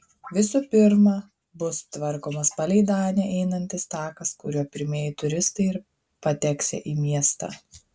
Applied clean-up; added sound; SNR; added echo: none; none; none; none.